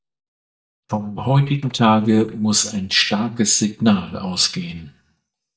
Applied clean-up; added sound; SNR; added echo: neural mask model DeepFilterNet 3.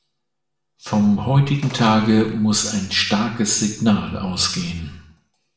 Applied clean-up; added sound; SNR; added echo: none; Gunshot, gunfire; 18 dB; reverberation time 0.7 s.